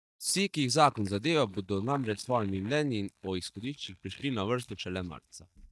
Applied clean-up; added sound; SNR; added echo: neural mask model DeepFilterNet 3.